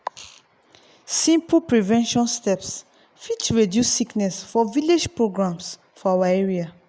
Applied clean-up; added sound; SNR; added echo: none; none; none; none.